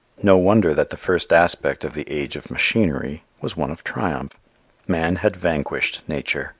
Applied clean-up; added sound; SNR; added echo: none; none; none; none.